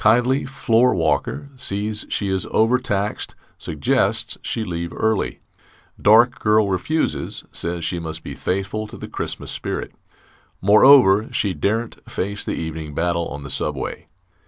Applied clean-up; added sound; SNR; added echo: none; none; none; none.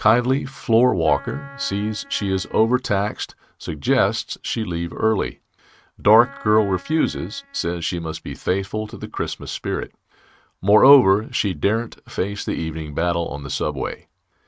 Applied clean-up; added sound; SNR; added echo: neural mask model RNNoise.